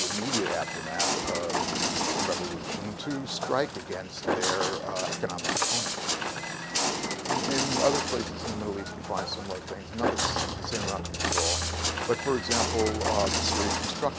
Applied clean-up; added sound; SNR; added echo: none; Walk, footsteps; -2 dB; none.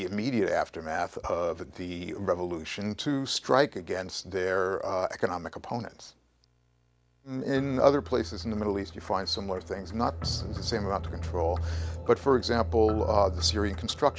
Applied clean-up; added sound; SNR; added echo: none; none; none; none.